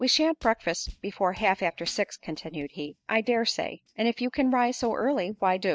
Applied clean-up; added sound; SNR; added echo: neural mask model DeepFilterNet 3.